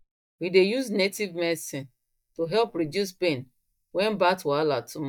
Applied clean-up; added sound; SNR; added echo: neural mask model DeepFilterNet 3.